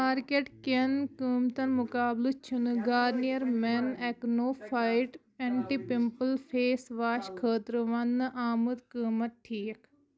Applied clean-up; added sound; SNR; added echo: none; none; none; none.